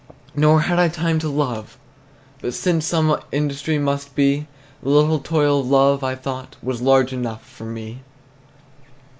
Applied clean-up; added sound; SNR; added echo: none; none; none; none.